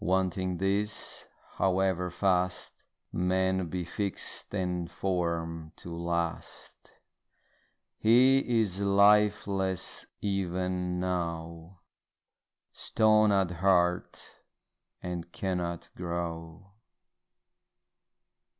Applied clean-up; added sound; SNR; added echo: none; none; none; none.